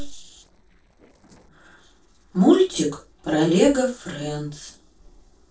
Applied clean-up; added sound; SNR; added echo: neural separator model SepFormer DNS4.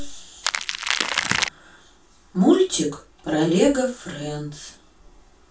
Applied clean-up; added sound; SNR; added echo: none; Crackle; 0 dB; reverberation time 0.2 s.